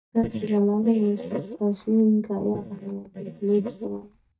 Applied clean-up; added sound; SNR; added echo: neural mask model DeepFilterNet 3.